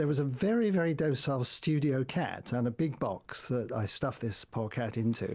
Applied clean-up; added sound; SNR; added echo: none; none; none; none.